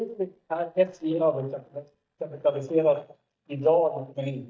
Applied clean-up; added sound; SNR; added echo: neural mask model DeepFilterNet 3.